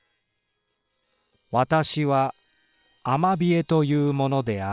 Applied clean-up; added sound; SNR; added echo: neural separator model SepFormer WHAM!.